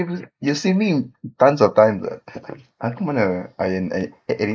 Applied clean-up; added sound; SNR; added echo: neural mask model Resemble Enhance denoiser.